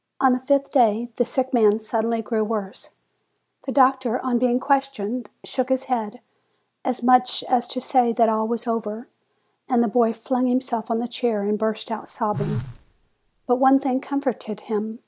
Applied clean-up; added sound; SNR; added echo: none; Telephone; 10 dB; none.